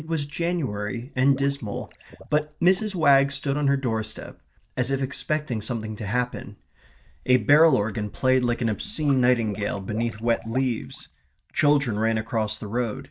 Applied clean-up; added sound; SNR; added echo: neural mask model DeepFilterNet 3.